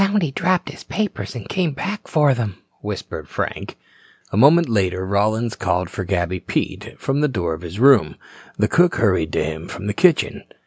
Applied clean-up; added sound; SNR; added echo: none; none; none; none.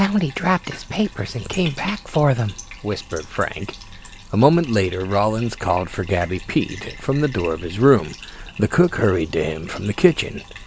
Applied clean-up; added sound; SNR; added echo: none; Bathtub (filling or washing); 16 dB; none.